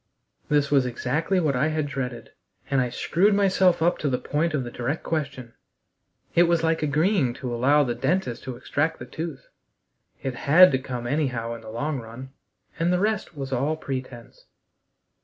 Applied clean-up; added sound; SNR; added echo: none; none; none; none.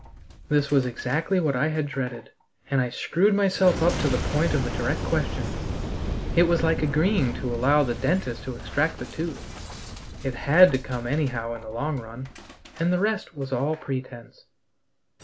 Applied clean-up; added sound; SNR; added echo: none; Boom; 8 dB; none.